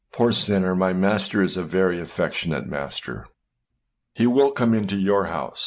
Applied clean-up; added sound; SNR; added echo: none; none; none; none.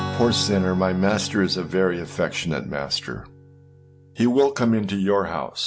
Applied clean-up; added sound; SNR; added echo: none; Strum; 13 dB; none.